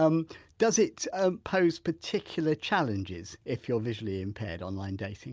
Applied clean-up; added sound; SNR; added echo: none; none; none; none.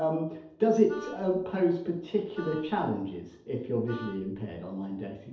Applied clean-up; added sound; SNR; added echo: none; Wind instrument, woodwind instrument; 18 dB; reverberation time 2.2 s.